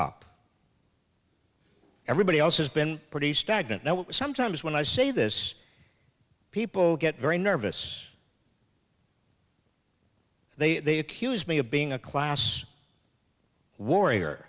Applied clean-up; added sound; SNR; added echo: none; none; none; none.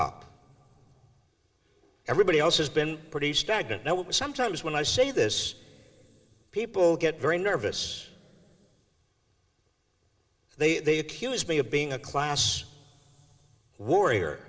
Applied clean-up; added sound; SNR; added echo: none; none; none; reverberation time 2.2 s.